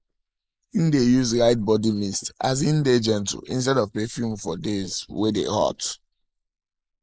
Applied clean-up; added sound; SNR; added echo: neural mask model Resemble Enhance denoiser.